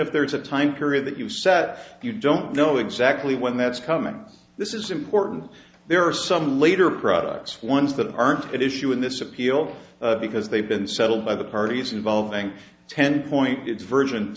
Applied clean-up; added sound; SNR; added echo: none; none; none; none.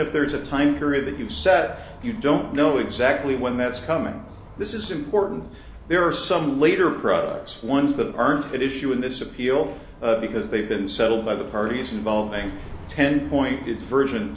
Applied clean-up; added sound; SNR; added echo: none; Bus; 18 dB; reverberation time 1.9 s.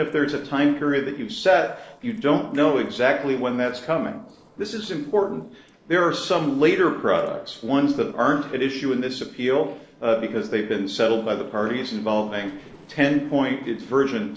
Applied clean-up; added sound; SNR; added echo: neural separator model SepFormer DNS4.